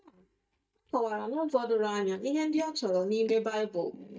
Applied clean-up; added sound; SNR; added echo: neural mask model DeepFilterNet 3.